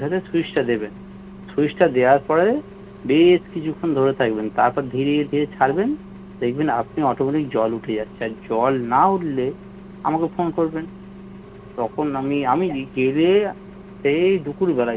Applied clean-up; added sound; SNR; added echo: none; Engine; 18 dB; none.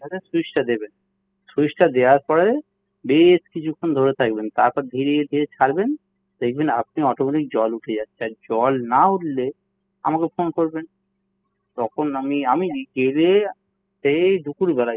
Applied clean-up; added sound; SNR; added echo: classical method spectral subtraction.